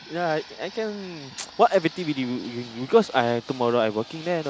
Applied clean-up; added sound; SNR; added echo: none; Fixed-wing aircraft, airplane; 19 dB; none.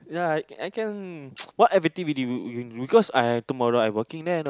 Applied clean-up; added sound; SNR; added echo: none; none; none; none.